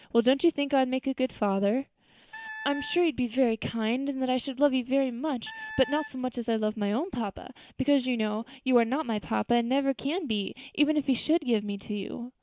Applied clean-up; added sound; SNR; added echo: none; Wind instrument, woodwind instrument; 15 dB; none.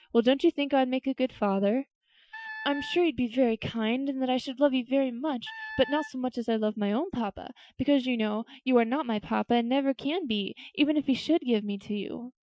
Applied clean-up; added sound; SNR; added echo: classical method Wiener filter.